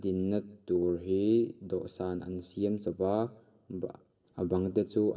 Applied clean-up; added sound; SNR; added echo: none; none; none; reverberation time 0.5 s.